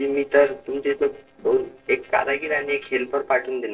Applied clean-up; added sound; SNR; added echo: neural separator model SepFormer DNS4.